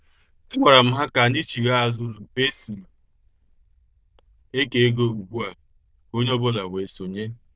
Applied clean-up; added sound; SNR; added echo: neural diffusion model UNIVERSE++.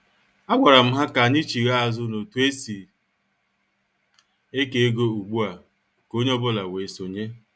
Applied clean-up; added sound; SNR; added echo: none; none; none; none.